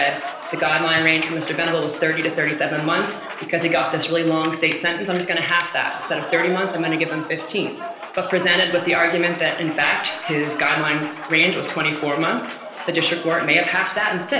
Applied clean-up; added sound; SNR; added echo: none; Applause; 13 dB; reverberation time 0.8 s.